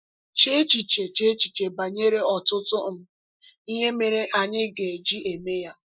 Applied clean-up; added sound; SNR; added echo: neural mask model Resemble Enhance denoiser.